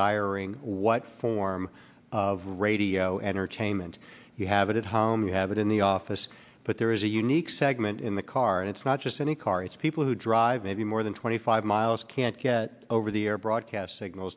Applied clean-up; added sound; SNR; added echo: none; none; none; none.